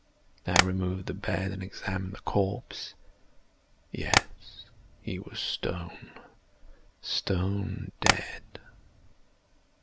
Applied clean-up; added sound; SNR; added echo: none; Tap; -3 dB; none.